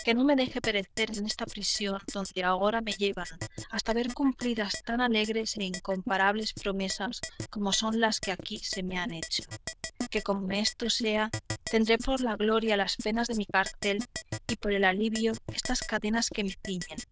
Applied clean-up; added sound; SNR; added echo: neural diffusion model UNIVERSE++.